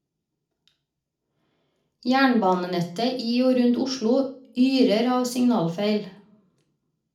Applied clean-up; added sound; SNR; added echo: none; none; none; reverberation time 0.4 s.